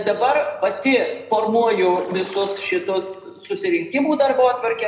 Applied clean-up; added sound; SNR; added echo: neural separator model SepFormer DNS4.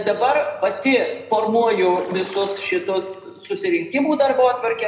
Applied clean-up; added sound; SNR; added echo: none; Splash, splatter; 20 dB; reverberation time 0.8 s.